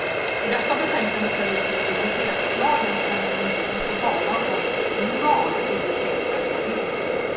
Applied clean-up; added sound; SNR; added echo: none; Water tap, faucet; -4 dB; reverberation time 2.2 s.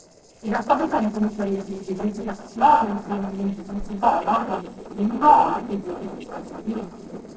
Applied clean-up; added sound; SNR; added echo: neural separator model SepFormer DNS4.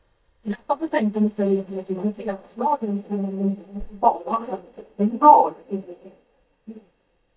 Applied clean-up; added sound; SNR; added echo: neural mask model DeepFilterNet 3.